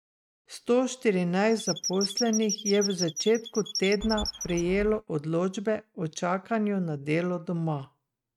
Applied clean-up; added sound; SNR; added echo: neural mask model RNNoise.